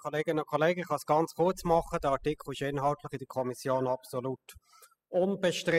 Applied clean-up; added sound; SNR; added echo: classical method spectral subtraction.